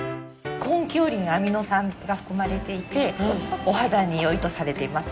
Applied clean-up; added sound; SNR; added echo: none; none; none; none.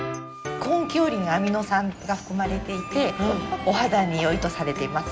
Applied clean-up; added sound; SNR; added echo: none; Wind instrument, woodwind instrument; 15 dB; none.